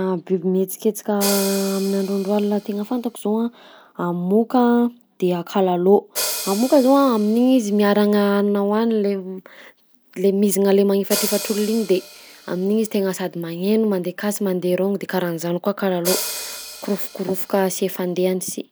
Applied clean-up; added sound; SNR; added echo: none; Hi-hat; 14 dB; none.